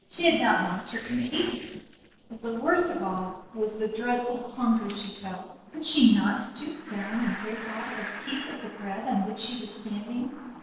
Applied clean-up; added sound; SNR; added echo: neural separator model SepFormer DNS4.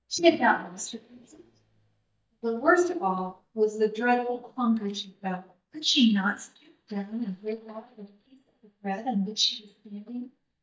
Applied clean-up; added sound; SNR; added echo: neural mask model DeepFilterNet 3.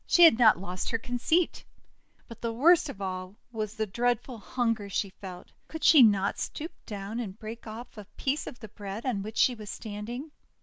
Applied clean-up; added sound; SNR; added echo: none; none; none; none.